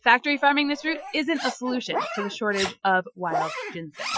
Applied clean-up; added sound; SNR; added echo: classical method Wiener filter.